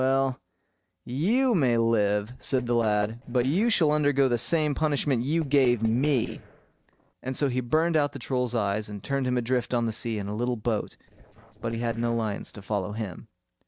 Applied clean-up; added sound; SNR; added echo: neural separator model SepFormer DNS4.